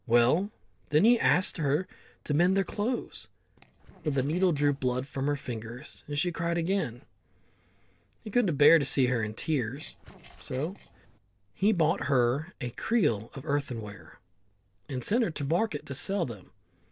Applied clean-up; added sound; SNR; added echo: neural separator model SepFormer DNS4.